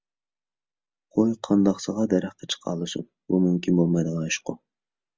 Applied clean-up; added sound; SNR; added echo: none; none; none; none.